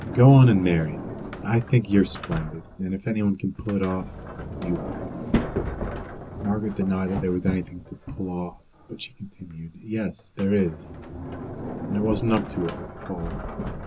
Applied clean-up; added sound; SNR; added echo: none; Sliding door; 9 dB; reverberation time 0.2 s.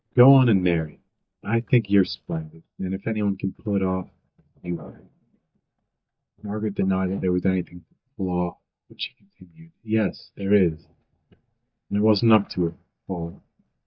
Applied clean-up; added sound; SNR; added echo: neural mask model DeepFilterNet 3.